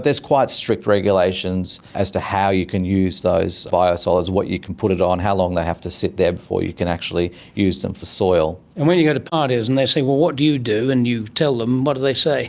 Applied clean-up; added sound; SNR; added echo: none; none; none; none.